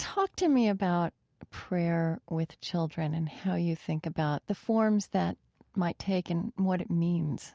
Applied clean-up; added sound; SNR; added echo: none; none; none; none.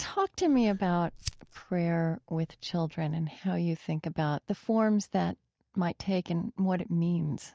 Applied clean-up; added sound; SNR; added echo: neural mask model DeepFilterNet 3.